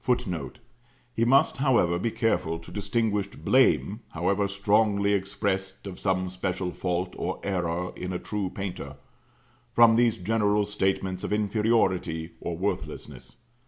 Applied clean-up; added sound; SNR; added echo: none; none; none; none.